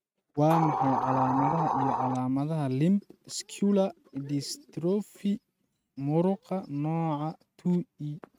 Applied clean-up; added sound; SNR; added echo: neural mask model RNNoise.